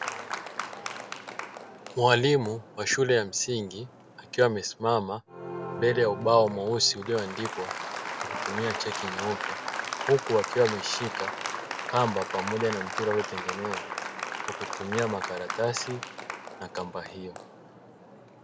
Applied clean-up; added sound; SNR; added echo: none; Applause; 7 dB; none.